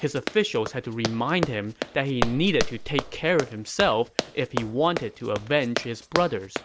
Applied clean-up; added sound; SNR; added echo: none; Run; 6 dB; none.